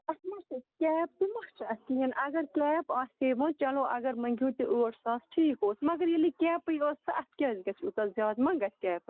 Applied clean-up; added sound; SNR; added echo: none; none; none; none.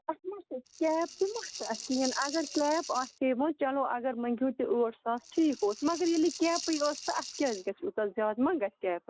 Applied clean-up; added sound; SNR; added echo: none; Rattle (instrument); 11 dB; none.